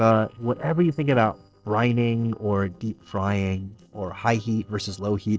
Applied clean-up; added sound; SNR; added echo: neural separator model SepFormer DNS4.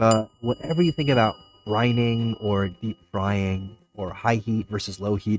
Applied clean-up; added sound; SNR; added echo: neural mask model RNNoise.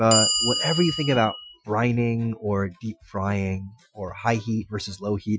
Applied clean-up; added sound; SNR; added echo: classical method Wiener filter.